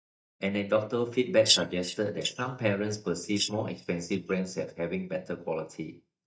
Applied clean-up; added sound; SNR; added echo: neural mask model DeepFilterNet 3.